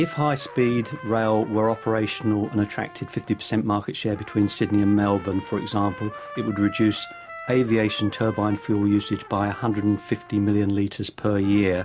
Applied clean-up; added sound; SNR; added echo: none; Trumpet; 18 dB; none.